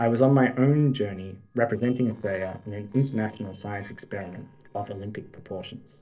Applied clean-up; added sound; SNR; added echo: neural separator model SepFormer DNS4.